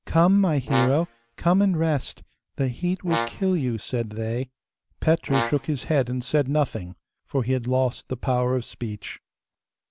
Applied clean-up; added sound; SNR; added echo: none; Brass instrument; 9 dB; none.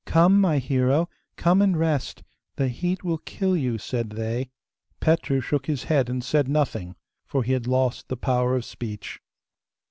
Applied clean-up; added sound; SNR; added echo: none; none; none; none.